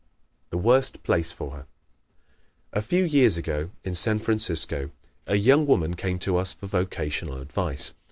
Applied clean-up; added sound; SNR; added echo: none; none; none; none.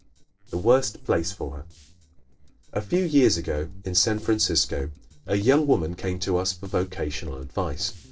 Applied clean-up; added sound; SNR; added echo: neural separator model SepFormer DNS4.